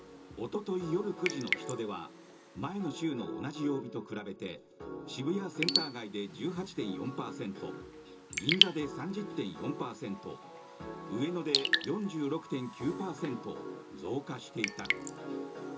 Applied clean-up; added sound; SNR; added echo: none; Raindrop / Drip; 2 dB; reverberation time 0.2 s.